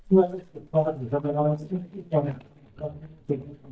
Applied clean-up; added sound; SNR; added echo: neural mask model DeepFilterNet 3.